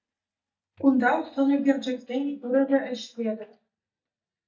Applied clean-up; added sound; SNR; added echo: neural mask model DeepFilterNet 3.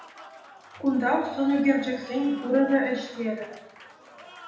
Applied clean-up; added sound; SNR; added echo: none; Applause; 19 dB; reverberation time 0.8 s.